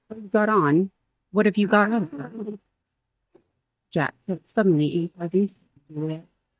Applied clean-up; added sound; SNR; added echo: neural mask model DeepFilterNet 3.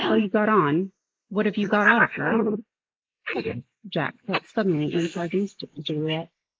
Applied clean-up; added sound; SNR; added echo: neural mask model Resemble Enhance denoiser.